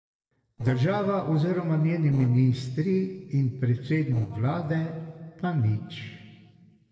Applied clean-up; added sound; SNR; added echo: neural separator model SepFormer DNS4.